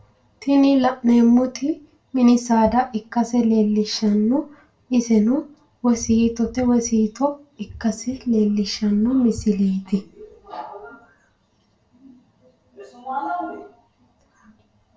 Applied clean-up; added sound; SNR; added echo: none; none; none; reverberation time 0.2 s.